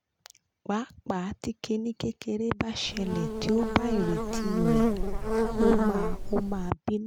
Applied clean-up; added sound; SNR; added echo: none; Buzz; -3 dB; none.